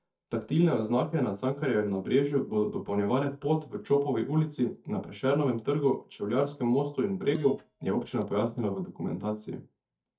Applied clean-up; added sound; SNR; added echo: neural mask model DeepFilterNet 3.